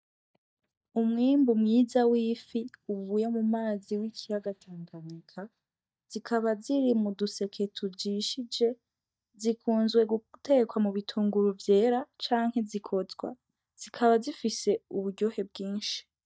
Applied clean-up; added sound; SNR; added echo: neural mask model DeepFilterNet 3.